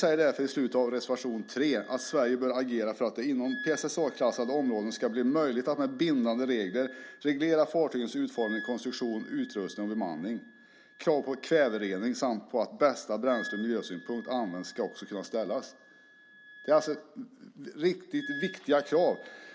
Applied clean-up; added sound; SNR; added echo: none; Wind instrument, woodwind instrument; 18 dB; none.